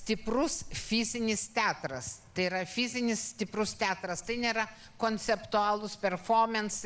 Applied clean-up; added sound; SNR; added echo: none; Wind; 18 dB; none.